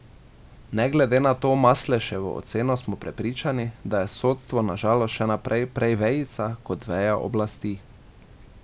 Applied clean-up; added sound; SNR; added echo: none; none; none; none.